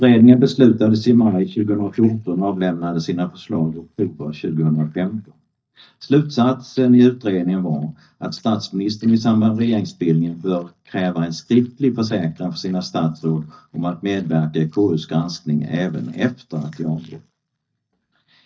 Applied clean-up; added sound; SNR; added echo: neural mask model DeepFilterNet 3.